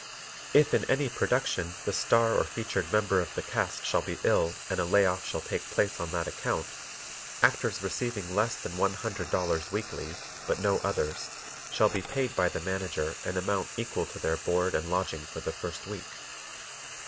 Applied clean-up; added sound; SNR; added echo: none; Frying (food); 11 dB; none.